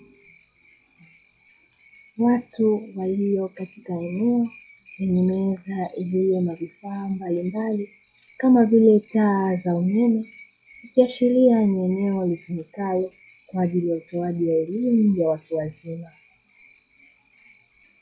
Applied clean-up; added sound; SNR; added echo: classical method log-MMSE.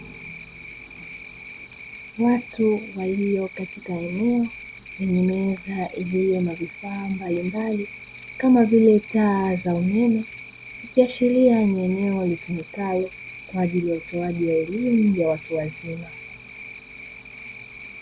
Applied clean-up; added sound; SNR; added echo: none; Cricket; 17 dB; none.